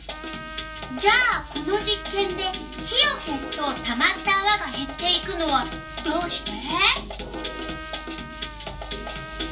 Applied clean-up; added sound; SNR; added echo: none; Trumpet; 14 dB; reverberation time 0.3 s.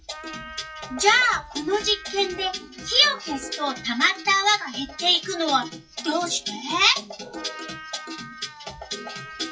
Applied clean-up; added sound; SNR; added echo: classical method WPE with log-MMSE.